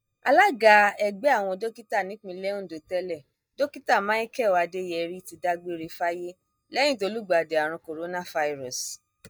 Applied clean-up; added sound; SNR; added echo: neural mask model DeepFilterNet 3.